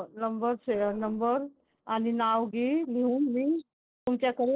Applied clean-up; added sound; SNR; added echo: neural separator model SepFormer DNS4.